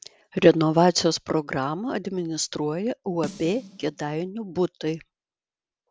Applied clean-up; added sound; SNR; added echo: none; Snare drum; 18 dB; none.